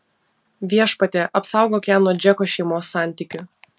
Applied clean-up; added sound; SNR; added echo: none; none; none; none.